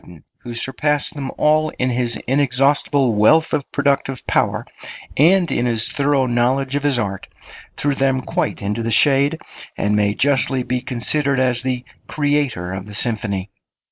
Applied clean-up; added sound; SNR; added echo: neural mask model Resemble Enhance denoiser.